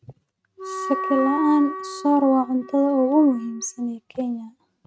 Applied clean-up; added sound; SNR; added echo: neural mask model RNNoise.